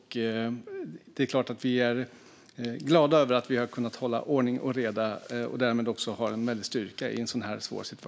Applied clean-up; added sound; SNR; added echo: none; none; none; none.